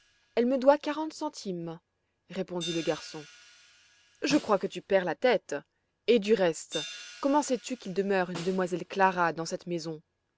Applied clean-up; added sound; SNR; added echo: none; Snare drum + Hi-hat; 18 dB; none.